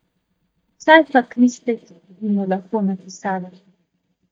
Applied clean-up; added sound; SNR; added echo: neural mask model DeepFilterNet 3.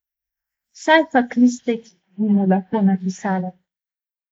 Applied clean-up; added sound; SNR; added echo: neural mask model Resemble Enhance denoiser.